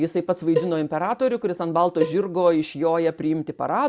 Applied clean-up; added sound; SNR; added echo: none; Cowbell; 9 dB; none.